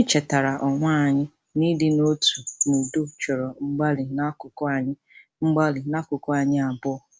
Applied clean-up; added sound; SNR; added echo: none; none; none; none.